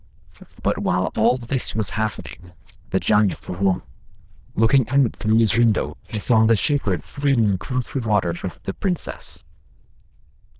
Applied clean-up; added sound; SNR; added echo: neural diffusion model UNIVERSE++.